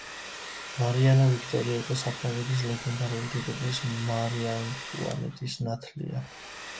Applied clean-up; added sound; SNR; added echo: none; Domestic sounds, home sounds; 11 dB; none.